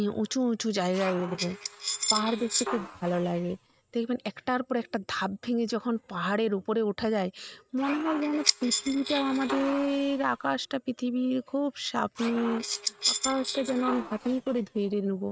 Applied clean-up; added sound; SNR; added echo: neural mask model RNNoise.